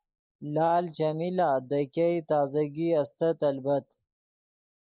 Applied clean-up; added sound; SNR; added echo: neural mask model Resemble Enhance denoiser.